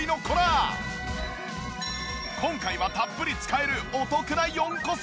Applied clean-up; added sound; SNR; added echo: none; Chicken, rooster; 15 dB; none.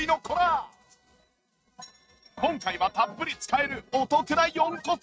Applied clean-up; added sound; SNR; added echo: neural mask model RNNoise.